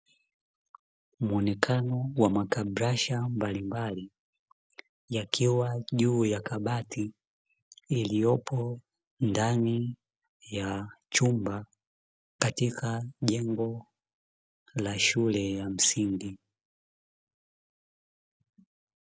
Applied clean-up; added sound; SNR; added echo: none; none; none; none.